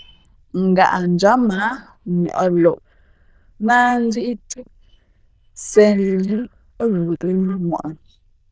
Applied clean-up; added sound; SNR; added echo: neural diffusion model UNIVERSE++.